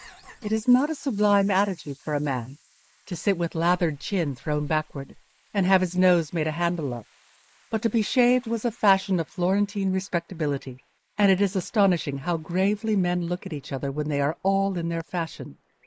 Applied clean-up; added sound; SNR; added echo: neural mask model Resemble Enhance denoiser.